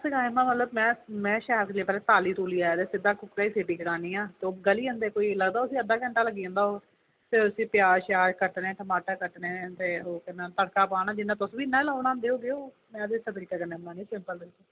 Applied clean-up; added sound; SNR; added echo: none; none; none; none.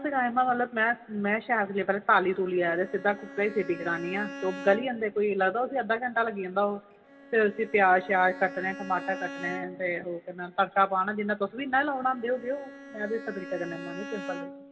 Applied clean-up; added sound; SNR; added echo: none; Bowed string instrument; 16 dB; reverberation time 1.9 s.